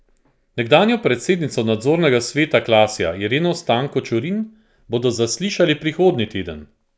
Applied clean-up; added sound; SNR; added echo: none; none; none; none.